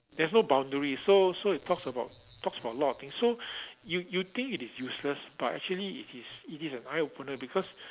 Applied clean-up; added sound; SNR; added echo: none; none; none; none.